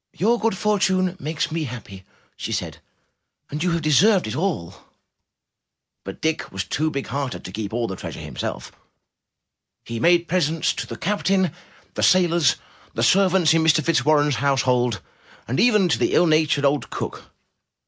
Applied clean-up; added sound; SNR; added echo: none; none; none; none.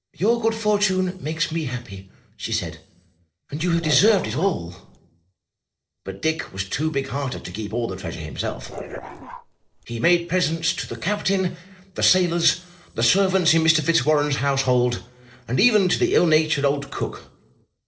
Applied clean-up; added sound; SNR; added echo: neural separator model SepFormer DNS4.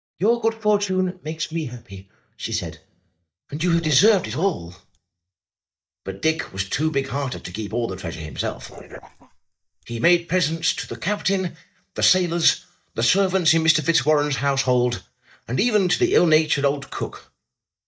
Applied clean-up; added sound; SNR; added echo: neural mask model DeepFilterNet 3.